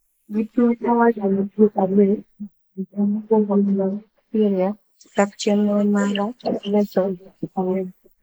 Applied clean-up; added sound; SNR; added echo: neural mask model Resemble Enhance denoiser.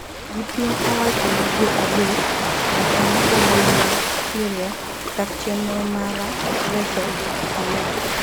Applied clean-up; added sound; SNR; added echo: none; Ocean; -4 dB; none.